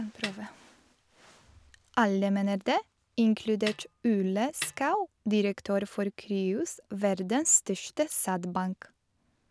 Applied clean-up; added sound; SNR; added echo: none; Snare drum; 14 dB; none.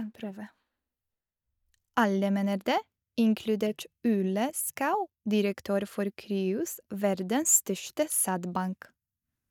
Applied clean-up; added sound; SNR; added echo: neural mask model DeepFilterNet 3.